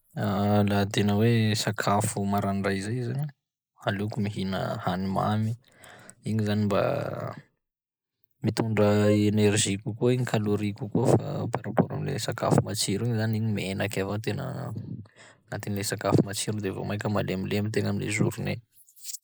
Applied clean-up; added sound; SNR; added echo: neural mask model Resemble Enhance denoiser.